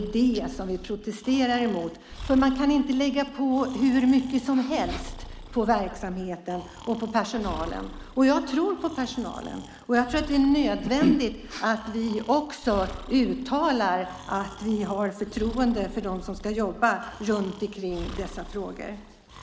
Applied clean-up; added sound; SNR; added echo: none; Breathing; 15 dB; none.